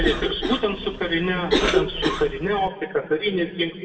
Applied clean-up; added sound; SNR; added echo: none; Cough; 3 dB; reverberation time 1.5 s.